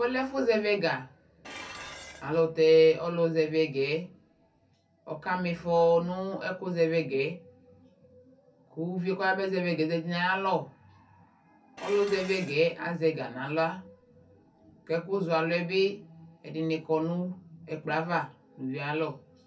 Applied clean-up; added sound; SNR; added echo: none; Dishes, pots, and pans; 19 dB; reverberation time 0.3 s.